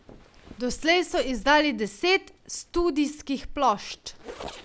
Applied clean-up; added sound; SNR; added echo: none; Zipper (clothing); 18 dB; none.